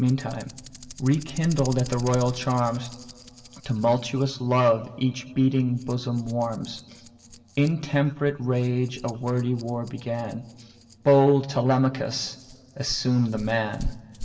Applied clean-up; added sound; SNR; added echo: none; Rattle; 17 dB; reverberation time 1.8 s.